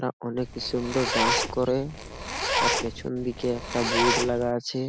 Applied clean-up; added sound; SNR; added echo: none; Zipper (clothing); 0 dB; none.